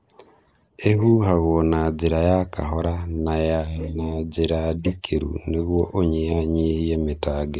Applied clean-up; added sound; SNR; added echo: neural mask model Resemble Enhance denoiser.